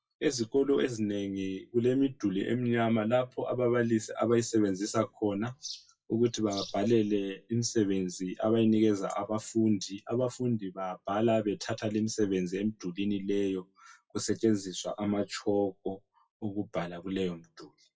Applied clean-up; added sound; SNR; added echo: classical method WPE with log-MMSE.